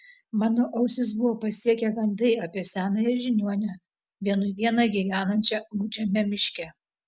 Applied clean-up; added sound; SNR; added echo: none; none; none; none.